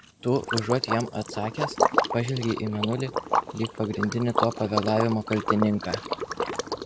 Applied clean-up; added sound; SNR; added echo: none; Liquid; 2 dB; none.